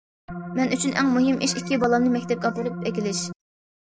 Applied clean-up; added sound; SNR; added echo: none; Organ; 9 dB; none.